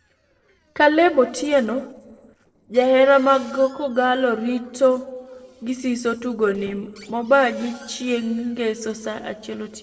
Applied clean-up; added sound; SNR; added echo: neural separator model SepFormer DNS4.